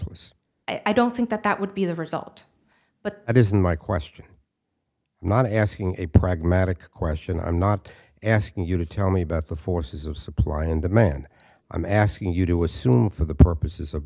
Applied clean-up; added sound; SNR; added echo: none; none; none; none.